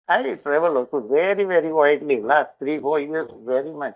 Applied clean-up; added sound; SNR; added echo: neural mask model DeepFilterNet 3.